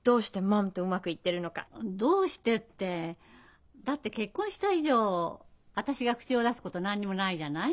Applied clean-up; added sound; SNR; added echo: none; none; none; none.